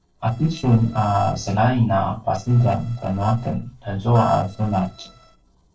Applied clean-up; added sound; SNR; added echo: neural separator model SepFormer DNS4.